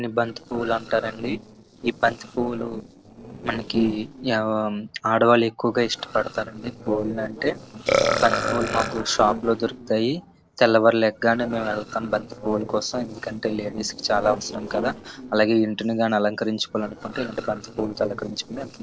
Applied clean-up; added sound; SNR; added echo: neural separator model SepFormer DNS4.